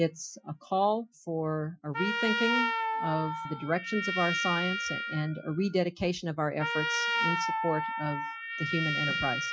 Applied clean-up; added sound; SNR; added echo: classical method Wiener filter.